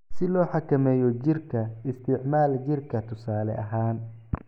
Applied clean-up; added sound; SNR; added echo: none; none; none; none.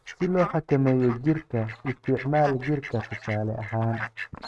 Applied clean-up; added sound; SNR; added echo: neural mask model RNNoise.